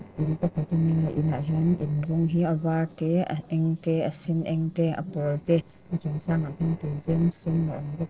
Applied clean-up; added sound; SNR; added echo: neural separator model SepFormer DNS4.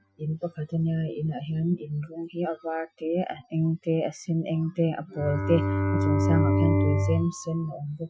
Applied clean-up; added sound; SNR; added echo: classical method Wiener filter.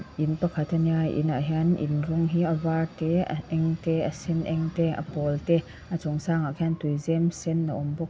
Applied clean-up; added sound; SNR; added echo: none; none; none; none.